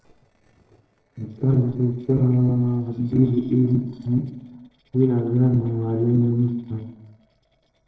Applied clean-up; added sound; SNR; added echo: neural separator model SepFormer DNS4.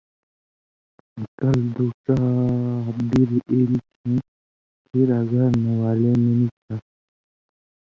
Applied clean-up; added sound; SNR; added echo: none; none; none; none.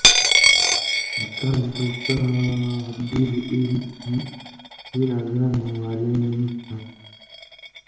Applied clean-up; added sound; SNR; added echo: none; Coin (dropping); -1 dB; reverberation time 1.0 s.